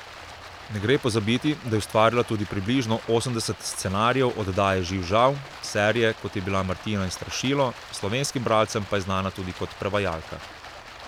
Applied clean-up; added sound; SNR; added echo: none; Stream; 16 dB; none.